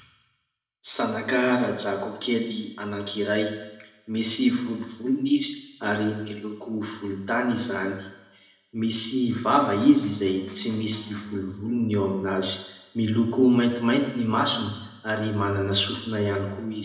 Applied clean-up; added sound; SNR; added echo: none; Electric guitar; 15 dB; reverberation time 0.9 s.